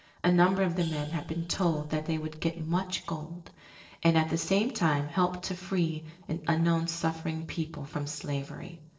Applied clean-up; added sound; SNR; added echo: neural separator model SepFormer DNS4.